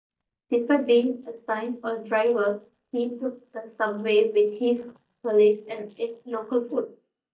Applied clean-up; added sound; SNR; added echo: neural mask model DeepFilterNet 3.